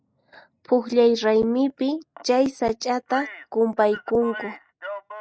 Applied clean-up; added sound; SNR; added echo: neural mask model Resemble Enhance denoiser.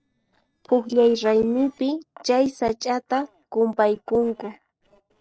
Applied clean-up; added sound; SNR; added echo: neural separator model SepFormer DNS4.